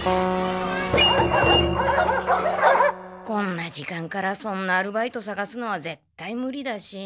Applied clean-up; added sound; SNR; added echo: none; Keyboard (musical); 6 dB; none.